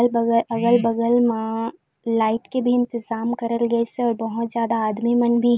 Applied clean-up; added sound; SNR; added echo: none; none; none; none.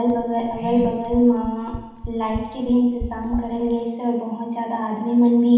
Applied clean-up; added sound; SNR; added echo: none; Run; 14 dB; reverberation time 1.1 s.